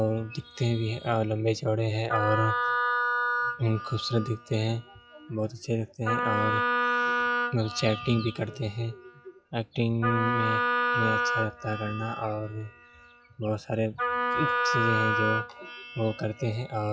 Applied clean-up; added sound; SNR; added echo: classical method log-MMSE.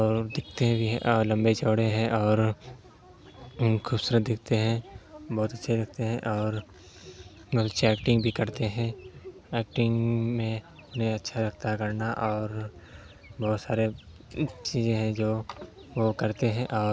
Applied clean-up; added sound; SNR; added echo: none; none; none; none.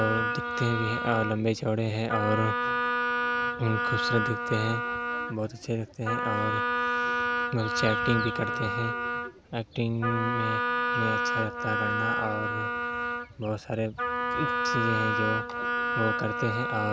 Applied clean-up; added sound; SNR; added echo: none; Wind instrument, woodwind instrument; -1 dB; none.